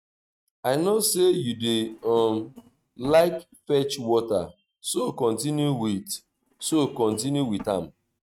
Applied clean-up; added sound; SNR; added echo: neural mask model RNNoise.